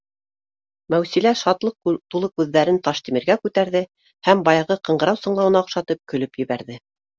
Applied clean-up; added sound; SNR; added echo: none; none; none; none.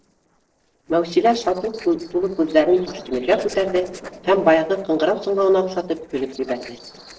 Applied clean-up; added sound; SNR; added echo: neural separator model SepFormer DNS4.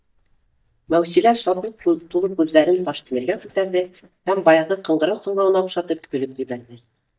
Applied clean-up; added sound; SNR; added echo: neural mask model DeepFilterNet 3.